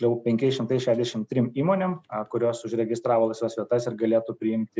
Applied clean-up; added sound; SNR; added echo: none; none; none; none.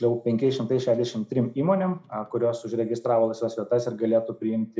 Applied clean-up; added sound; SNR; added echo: none; none; none; reverberation time 0.6 s.